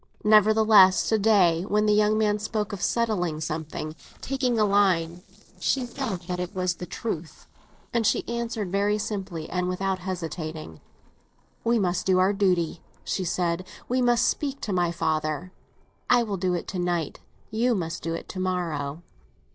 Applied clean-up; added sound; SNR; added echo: neural separator model SepFormer DNS4.